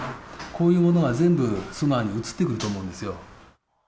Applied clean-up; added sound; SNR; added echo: none; none; none; none.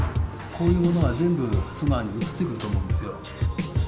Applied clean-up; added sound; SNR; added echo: none; Drum kit; 0 dB; none.